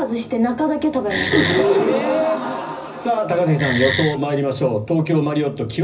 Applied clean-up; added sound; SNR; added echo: none; Wood; 4 dB; reverberation time 0.4 s.